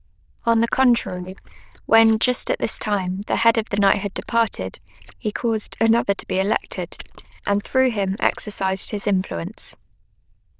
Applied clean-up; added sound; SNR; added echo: neural diffusion model UNIVERSE++.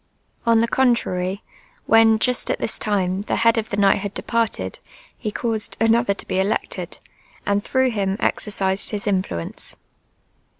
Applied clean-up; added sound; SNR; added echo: none; none; none; none.